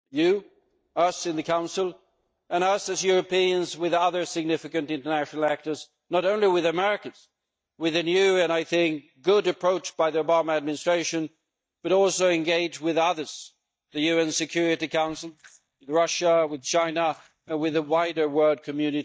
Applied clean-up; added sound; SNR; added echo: neural mask model DeepFilterNet 3.